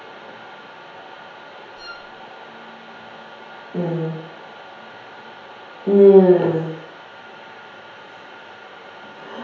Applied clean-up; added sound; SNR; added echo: none; Wind instrument, woodwind instrument; 20 dB; reverberation time 0.9 s.